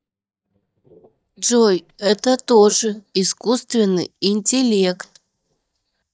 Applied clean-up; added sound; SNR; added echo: neural mask model DeepFilterNet 3.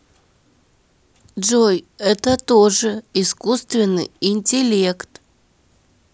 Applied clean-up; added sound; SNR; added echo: none; none; none; none.